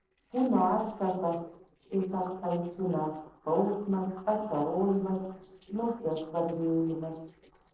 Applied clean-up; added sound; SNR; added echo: neural separator model SepFormer DNS4.